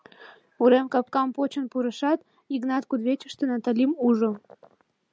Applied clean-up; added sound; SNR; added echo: none; none; none; none.